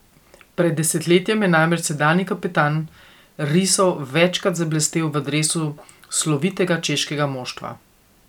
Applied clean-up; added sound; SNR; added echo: none; none; none; none.